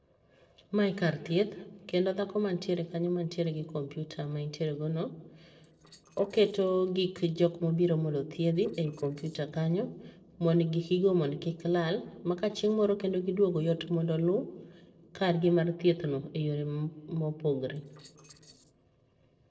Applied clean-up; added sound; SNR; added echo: neural separator model SepFormer DNS4.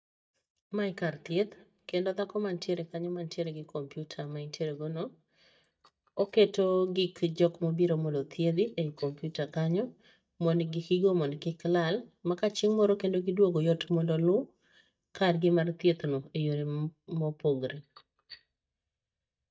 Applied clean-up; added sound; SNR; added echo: neural mask model DeepFilterNet 3.